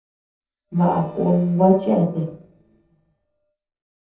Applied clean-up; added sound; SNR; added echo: neural separator model SepFormer DNS4.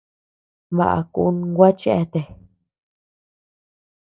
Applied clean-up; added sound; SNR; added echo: none; none; none; none.